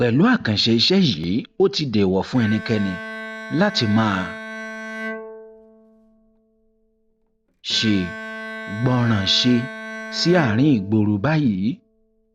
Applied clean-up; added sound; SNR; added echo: none; Bowed string instrument; 14 dB; none.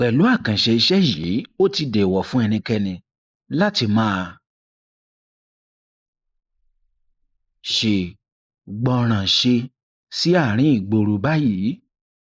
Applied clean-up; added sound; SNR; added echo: neural mask model Resemble Enhance denoiser.